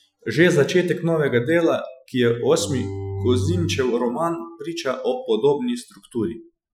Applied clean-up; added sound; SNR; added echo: classical method Wiener filter.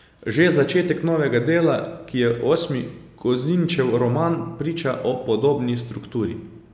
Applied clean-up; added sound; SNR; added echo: none; none; none; none.